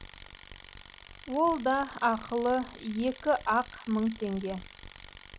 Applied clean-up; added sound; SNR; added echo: none; Tools; 18 dB; none.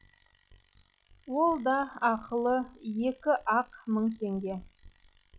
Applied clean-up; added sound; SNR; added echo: classical method log-MMSE.